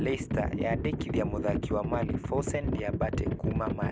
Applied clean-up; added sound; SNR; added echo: none; Livestock, farm animals, working animals; -2 dB; none.